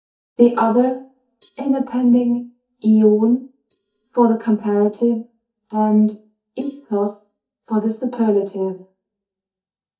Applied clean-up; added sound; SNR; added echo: neural mask model DeepFilterNet 3.